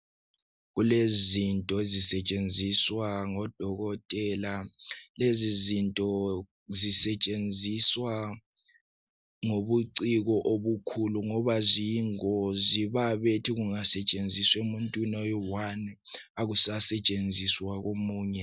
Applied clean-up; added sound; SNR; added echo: none; none; none; none.